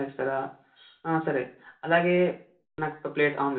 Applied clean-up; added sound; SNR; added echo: none; none; none; reverberation time 0.4 s.